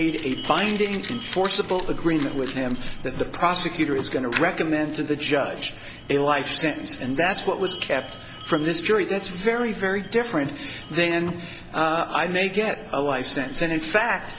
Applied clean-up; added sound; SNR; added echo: none; Fire + Bell; 15 dB; none.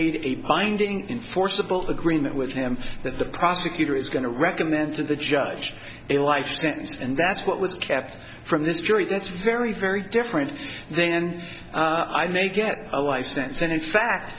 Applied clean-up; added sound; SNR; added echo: none; none; none; none.